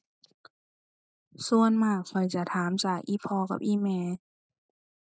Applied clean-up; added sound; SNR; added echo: none; none; none; none.